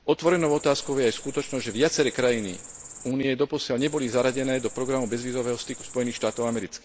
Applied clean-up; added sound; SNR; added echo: none; Cricket; 14 dB; none.